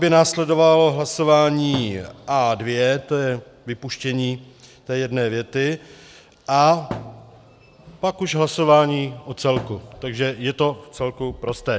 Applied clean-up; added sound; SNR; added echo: none; Thump, thud; 16 dB; none.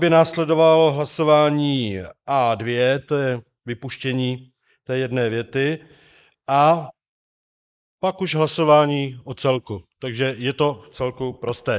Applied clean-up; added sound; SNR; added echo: neural mask model Resemble Enhance denoiser.